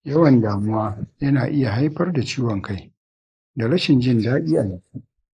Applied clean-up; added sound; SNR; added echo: neural mask model Resemble Enhance denoiser.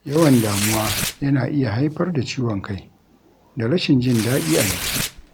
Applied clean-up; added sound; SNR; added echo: none; Tearing; 9 dB; none.